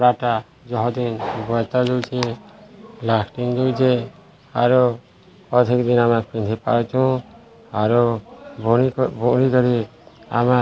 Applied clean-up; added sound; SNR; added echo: none; none; none; none.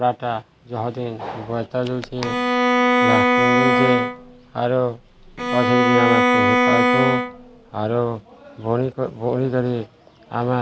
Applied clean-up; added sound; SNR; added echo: none; Bowed string instrument; -5 dB; none.